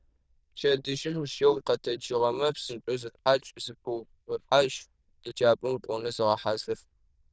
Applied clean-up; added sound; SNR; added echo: neural diffusion model UNIVERSE++.